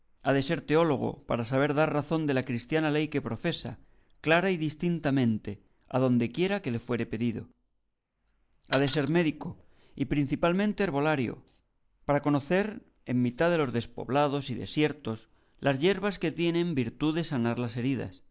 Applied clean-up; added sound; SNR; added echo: neural mask model Resemble Enhance denoiser.